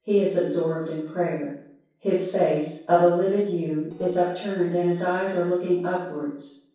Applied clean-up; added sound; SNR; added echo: neural separator model SepFormer DNS4.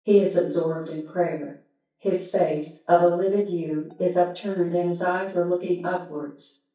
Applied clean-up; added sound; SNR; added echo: neural mask model DeepFilterNet 3.